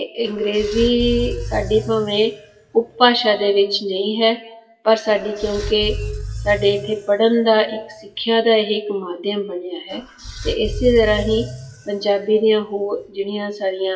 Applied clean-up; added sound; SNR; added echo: classical method WPE with log-MMSE.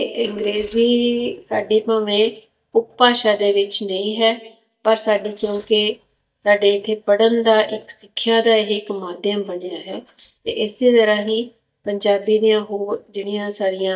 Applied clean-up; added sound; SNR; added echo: neural mask model DeepFilterNet 3.